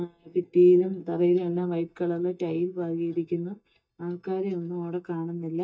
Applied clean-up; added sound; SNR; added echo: neural mask model DeepFilterNet 3.